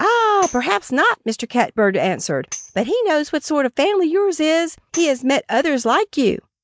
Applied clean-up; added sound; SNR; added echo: neural mask model DeepFilterNet 3.